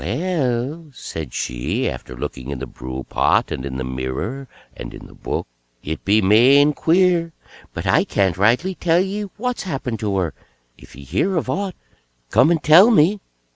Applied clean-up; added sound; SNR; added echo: none; none; none; none.